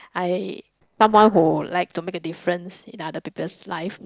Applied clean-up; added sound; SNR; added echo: neural separator model SepFormer DNS4.